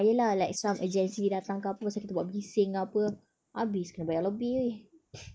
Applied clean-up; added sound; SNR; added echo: neural mask model Resemble Enhance denoiser.